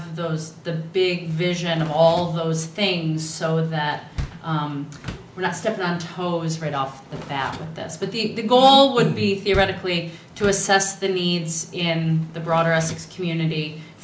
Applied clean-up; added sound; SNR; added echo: none; Door; 18 dB; none.